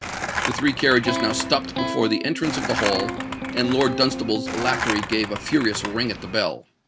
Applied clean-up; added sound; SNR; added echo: none; Electric guitar + Skateboard; 4 dB; none.